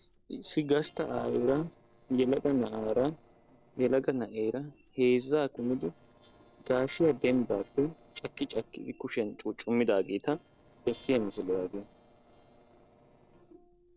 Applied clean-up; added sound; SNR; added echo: neural separator model SepFormer DNS4.